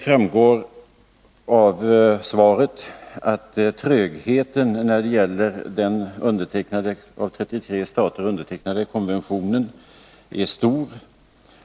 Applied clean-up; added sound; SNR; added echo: none; none; none; none.